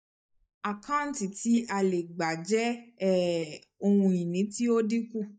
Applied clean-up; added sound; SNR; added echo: neural mask model DeepFilterNet 3.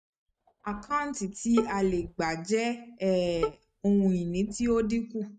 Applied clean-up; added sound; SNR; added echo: neural mask model RNNoise.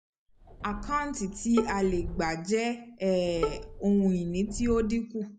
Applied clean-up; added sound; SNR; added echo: none; Bowed string instrument + Subway, metro, underground; 9 dB; none.